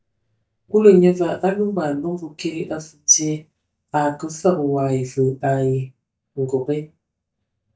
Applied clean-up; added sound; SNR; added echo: neural mask model DeepFilterNet 3.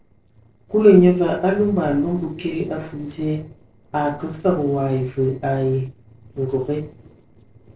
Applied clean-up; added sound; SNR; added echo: neural separator model SepFormer DNS4.